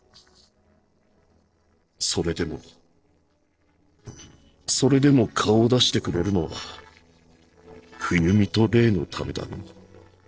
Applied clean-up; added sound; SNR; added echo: neural separator model SepFormer DNS4.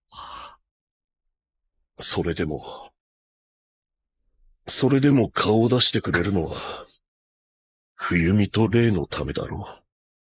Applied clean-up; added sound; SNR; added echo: neural mask model Resemble Enhance denoiser.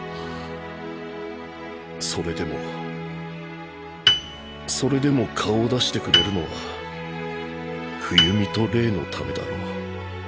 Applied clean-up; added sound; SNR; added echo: none; Piano; 0 dB; none.